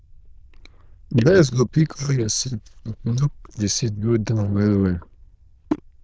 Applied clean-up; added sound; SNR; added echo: neural diffusion model UNIVERSE++.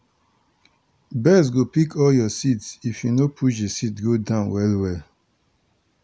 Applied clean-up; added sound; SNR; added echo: none; none; none; none.